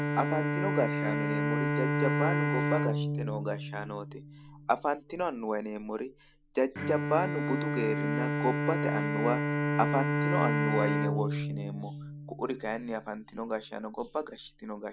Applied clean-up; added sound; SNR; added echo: none; Bowed string instrument; -2 dB; none.